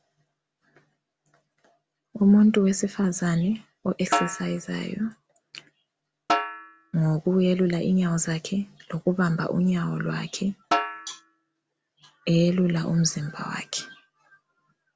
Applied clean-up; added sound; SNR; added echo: none; Snare drum; 6 dB; none.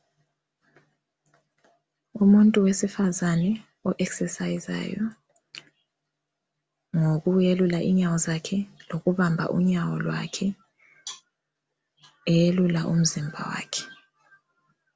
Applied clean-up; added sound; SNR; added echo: none; none; none; none.